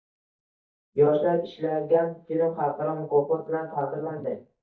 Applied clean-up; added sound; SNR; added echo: neural mask model DeepFilterNet 3.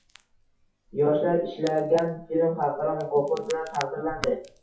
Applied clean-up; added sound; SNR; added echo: classical method WPE with log-MMSE.